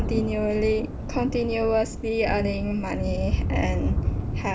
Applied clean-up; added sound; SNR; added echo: none; Thunder; 1 dB; none.